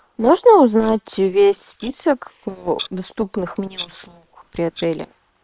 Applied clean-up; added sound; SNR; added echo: neural separator model SepFormer WHAM!.